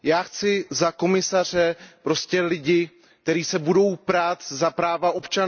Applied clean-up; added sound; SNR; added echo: none; none; none; none.